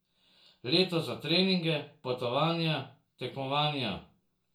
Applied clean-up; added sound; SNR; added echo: none; none; none; reverberation time 0.3 s.